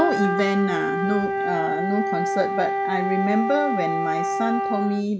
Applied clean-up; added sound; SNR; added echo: none; Wind instrument, woodwind instrument; 0 dB; none.